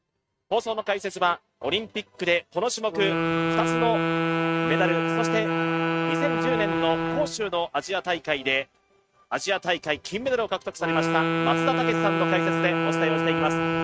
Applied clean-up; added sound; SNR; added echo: neural mask model RNNoise.